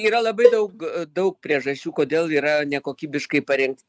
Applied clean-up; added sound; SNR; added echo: neural mask model RNNoise.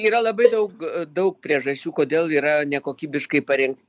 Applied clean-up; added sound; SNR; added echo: neural mask model DeepFilterNet 3.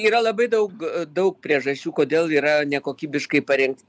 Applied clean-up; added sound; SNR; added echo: none; none; none; none.